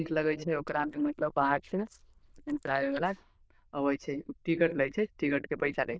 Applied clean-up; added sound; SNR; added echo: neural diffusion model UNIVERSE++.